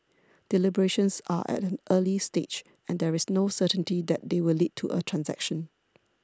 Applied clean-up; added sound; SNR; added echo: none; none; none; none.